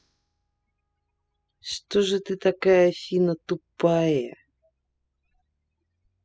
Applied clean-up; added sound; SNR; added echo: classical method spectral subtraction.